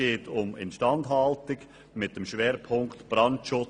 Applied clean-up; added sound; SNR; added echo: none; none; none; none.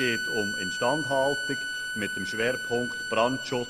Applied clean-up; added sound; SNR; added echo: none; Bowed string instrument; 3 dB; none.